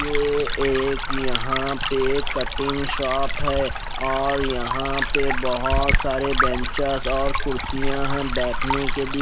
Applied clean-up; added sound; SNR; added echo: none; Stream; -2 dB; none.